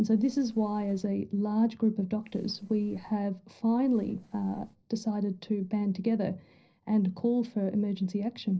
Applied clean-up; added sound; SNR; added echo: neural separator model SepFormer DNS4.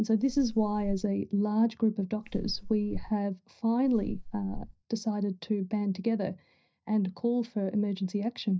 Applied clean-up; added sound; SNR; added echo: neural mask model DeepFilterNet 3.